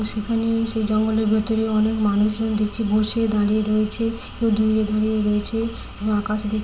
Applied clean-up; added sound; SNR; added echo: none; none; none; reverberation time 0.4 s.